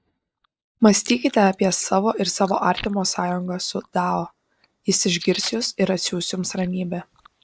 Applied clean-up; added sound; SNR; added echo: neural mask model DeepFilterNet 3.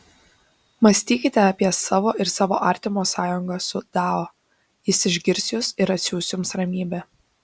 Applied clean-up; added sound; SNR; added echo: none; none; none; none.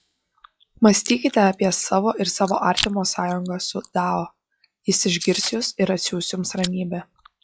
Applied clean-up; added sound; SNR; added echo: classical method log-MMSE.